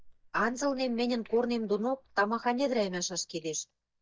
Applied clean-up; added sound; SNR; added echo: neural mask model DeepFilterNet 3.